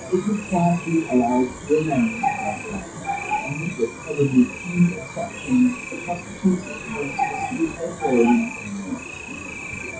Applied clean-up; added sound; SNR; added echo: classical method WPE with log-MMSE.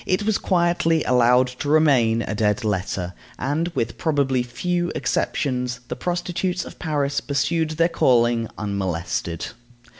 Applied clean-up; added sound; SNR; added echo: none; none; none; none.